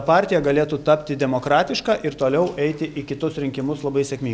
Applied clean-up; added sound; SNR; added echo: none; none; none; none.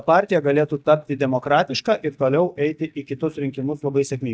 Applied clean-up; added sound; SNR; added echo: neural mask model DeepFilterNet 3.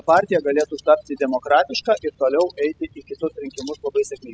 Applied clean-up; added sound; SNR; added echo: classical method spectral subtraction.